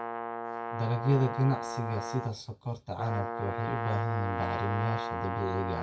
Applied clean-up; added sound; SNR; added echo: none; Brass instrument; 4 dB; reverberation time 0.1 s.